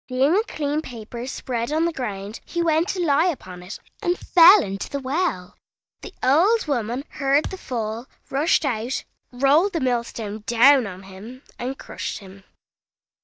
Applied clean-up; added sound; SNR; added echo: neural mask model DeepFilterNet 3.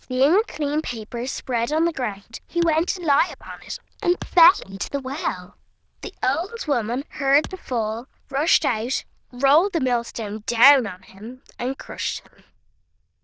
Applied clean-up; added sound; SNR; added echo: neural diffusion model UNIVERSE++.